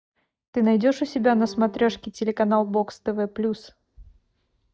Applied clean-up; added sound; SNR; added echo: neural mask model DeepFilterNet 3.